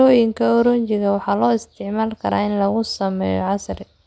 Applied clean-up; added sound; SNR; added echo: none; none; none; none.